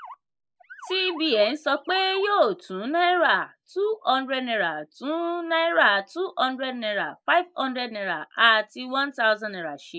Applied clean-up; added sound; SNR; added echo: neural mask model Resemble Enhance denoiser.